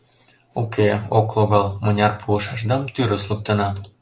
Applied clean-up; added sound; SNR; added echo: none; none; none; none.